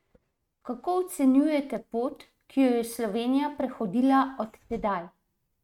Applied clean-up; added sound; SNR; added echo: neural mask model RNNoise.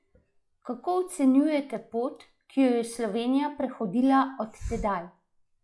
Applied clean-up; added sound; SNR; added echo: classical method log-MMSE.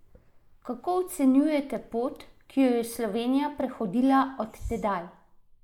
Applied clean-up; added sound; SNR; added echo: neural mask model Resemble Enhance denoiser.